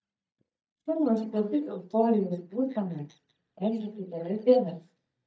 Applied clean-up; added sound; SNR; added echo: neural mask model DeepFilterNet 3.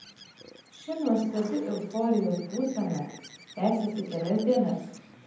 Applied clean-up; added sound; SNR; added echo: none; Bird; 19 dB; reverberation time 0.8 s.